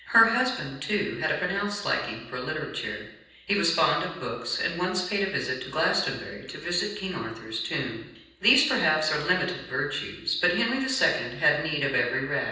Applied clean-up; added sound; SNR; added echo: none; none; none; reverberation time 0.9 s.